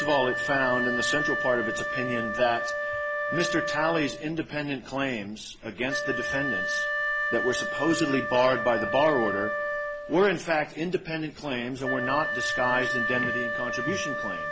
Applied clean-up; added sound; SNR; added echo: none; Wind instrument, woodwind instrument; 2 dB; none.